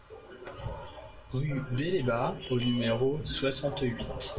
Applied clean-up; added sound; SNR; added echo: none; Bicycle bell; 15 dB; reverberation time 0.2 s.